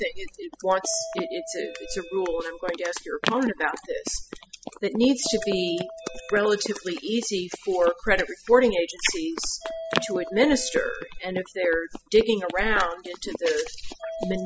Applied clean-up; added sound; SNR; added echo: classical method spectral subtraction.